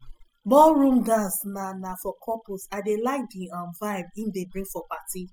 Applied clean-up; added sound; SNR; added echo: classical method spectral subtraction.